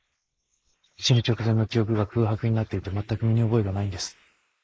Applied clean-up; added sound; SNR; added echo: neural mask model Resemble Enhance denoiser.